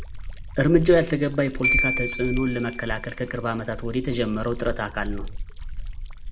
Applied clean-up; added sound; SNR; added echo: none; Glockenspiel + Liquid; 4 dB; none.